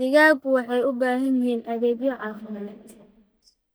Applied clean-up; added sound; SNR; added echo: neural mask model DeepFilterNet 3.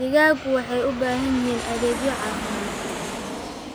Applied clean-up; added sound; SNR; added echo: none; Aircraft; 7 dB; none.